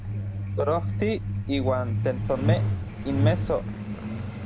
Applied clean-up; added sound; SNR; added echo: none; Truck; -2 dB; none.